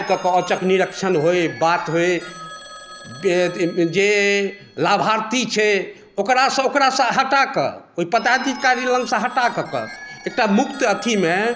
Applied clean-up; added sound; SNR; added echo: none; Telephone; 19 dB; none.